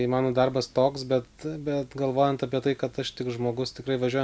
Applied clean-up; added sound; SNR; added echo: none; none; none; none.